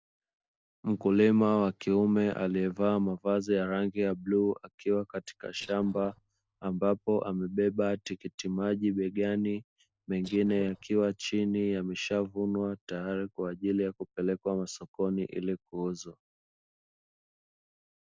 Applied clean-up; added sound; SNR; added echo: neural separator model SepFormer DNS4.